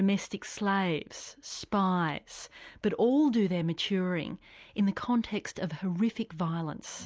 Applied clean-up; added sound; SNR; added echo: none; none; none; none.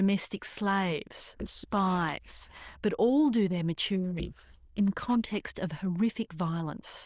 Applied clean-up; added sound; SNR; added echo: neural diffusion model UNIVERSE++.